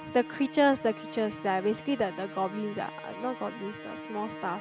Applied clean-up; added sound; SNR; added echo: none; Musical instrument; 12 dB; none.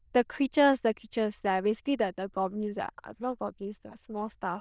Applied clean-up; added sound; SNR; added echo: neural diffusion model UNIVERSE++.